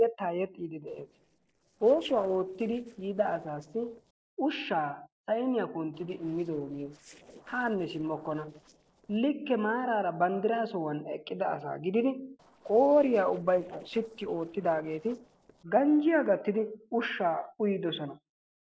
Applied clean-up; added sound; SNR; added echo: neural separator model SepFormer DNS4.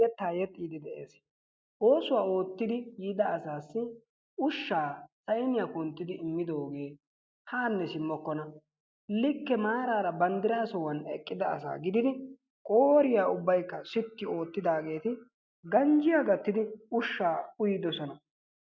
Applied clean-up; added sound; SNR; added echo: none; none; none; none.